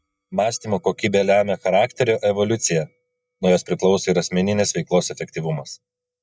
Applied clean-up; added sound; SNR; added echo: neural mask model DeepFilterNet 3.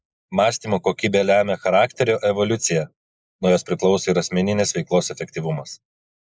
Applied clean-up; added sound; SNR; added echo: neural mask model Resemble Enhance denoiser.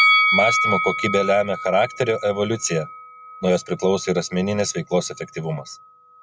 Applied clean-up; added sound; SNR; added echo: none; Bell; 2 dB; none.